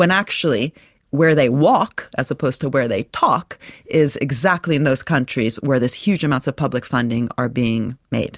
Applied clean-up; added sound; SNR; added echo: none; none; none; none.